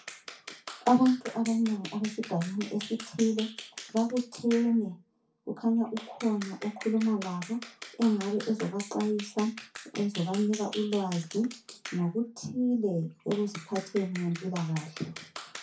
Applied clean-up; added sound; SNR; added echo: none; Clapping; 15 dB; reverberation time 0.3 s.